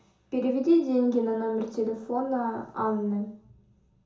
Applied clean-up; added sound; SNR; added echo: none; none; none; reverberation time 0.5 s.